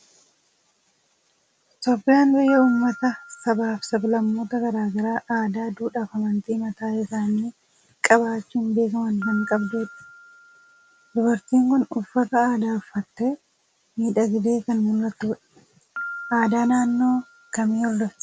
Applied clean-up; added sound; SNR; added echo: none; Piano; 19 dB; none.